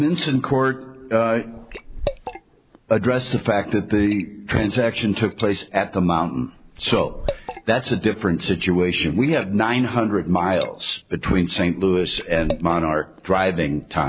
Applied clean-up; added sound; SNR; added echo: none; Liquid; 14 dB; none.